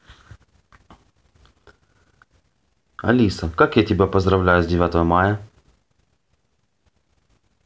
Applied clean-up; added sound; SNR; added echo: none; none; none; none.